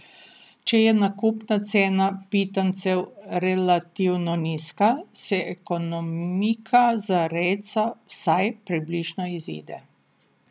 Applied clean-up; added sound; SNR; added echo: none; none; none; none.